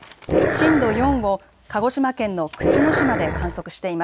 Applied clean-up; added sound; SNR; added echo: none; Growling; -1 dB; none.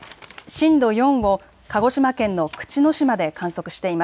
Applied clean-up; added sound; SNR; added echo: none; none; none; none.